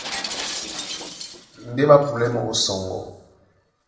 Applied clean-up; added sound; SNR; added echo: neural separator model SepFormer DNS4.